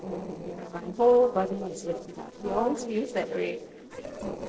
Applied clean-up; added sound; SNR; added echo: neural separator model SepFormer DNS4.